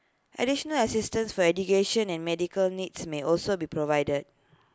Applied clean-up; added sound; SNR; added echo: none; none; none; none.